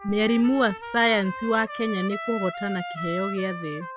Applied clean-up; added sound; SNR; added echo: classical method Wiener filter.